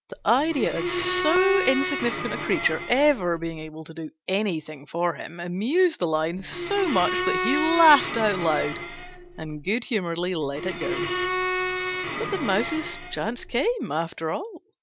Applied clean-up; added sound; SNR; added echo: none; Bowed string instrument; 4 dB; none.